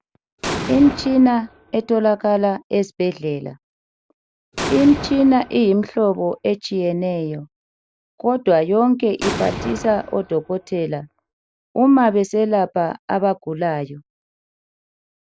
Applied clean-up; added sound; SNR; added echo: none; Explosion; 11 dB; none.